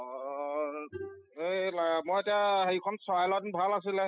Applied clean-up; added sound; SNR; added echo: classical method spectral subtraction.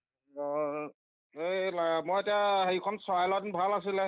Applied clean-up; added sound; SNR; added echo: neural mask model Resemble Enhance denoiser.